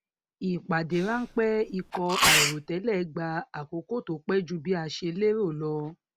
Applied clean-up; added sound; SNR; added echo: none; Sneeze; -2 dB; none.